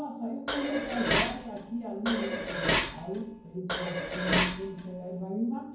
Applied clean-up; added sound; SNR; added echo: none; Dishes, pots, and pans; -2 dB; reverberation time 0.9 s.